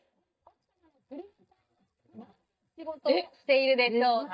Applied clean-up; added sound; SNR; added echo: neural mask model DeepFilterNet 3.